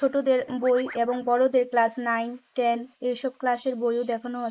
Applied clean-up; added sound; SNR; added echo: neural mask model Resemble Enhance denoiser.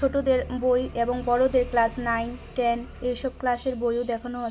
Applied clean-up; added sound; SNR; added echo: none; none; none; none.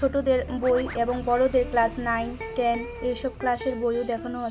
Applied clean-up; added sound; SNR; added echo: none; Scratching (performance technique) + Electric guitar; 15 dB; none.